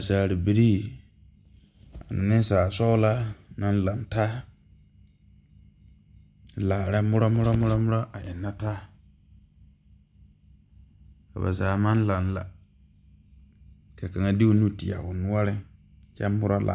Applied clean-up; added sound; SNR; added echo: none; none; none; none.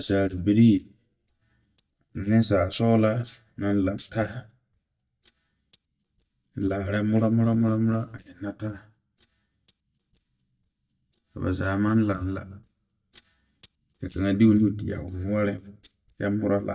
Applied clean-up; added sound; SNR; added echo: neural mask model DeepFilterNet 3.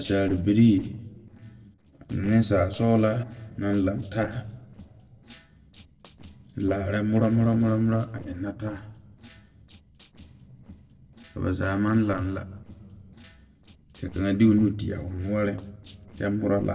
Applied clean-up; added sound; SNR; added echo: neural separator model SepFormer DNS4.